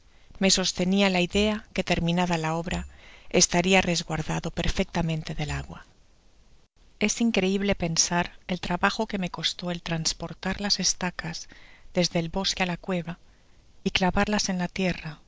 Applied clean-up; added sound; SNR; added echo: neural separator model SepFormer DNS4.